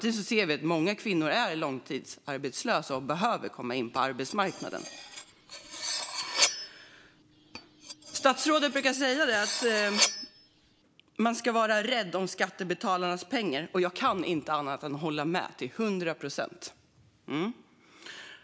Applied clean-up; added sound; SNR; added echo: none; Cutlery, silverware; 5 dB; none.